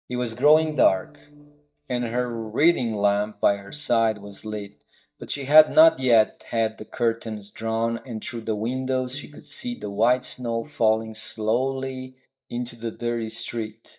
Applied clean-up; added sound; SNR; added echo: neural mask model DeepFilterNet 3.